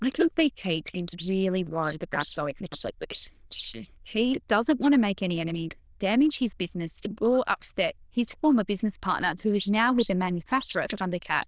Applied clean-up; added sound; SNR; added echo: neural diffusion model UNIVERSE++.